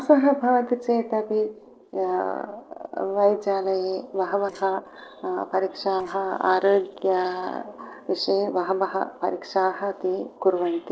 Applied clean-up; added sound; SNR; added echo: neural separator model SepFormer DNS4.